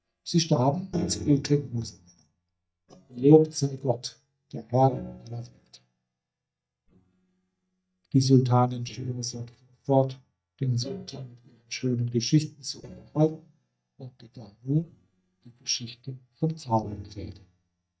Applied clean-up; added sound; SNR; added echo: neural mask model DeepFilterNet 3.